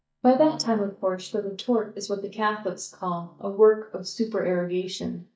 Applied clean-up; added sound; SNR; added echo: neural mask model DeepFilterNet 3.